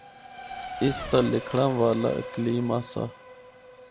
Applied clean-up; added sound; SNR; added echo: none; Race car, auto racing / Accelerating, revving, vroom; 12 dB; none.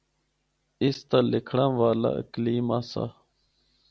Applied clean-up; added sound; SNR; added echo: none; none; none; none.